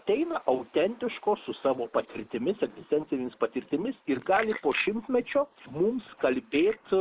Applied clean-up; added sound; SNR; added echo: neural mask model Resemble Enhance denoiser.